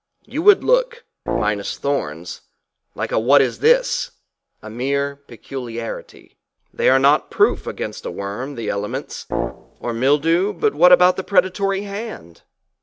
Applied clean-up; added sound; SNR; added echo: none; Brass instrument; 7 dB; none.